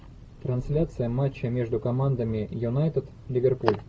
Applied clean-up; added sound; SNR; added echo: none; none; none; none.